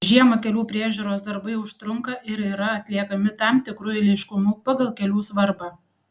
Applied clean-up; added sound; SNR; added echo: none; none; none; none.